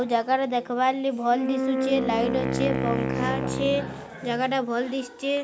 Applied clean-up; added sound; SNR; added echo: none; Wind instrument, woodwind instrument; 2 dB; none.